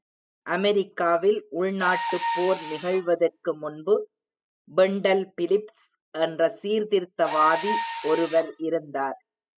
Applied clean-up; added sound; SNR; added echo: classical method spectral subtraction.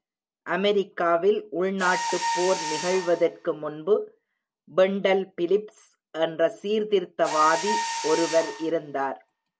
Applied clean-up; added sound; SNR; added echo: none; Mechanisms; 9 dB; none.